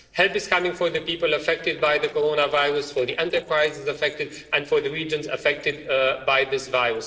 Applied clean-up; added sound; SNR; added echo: neural separator model SepFormer DNS4.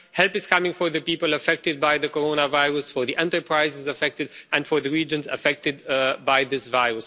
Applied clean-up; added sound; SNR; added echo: none; none; none; none.